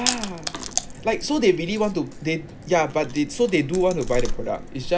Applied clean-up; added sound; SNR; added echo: none; Chewing, mastication; 7 dB; none.